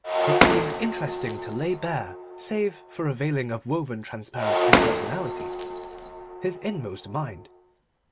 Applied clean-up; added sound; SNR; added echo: none; Shatter; -4 dB; none.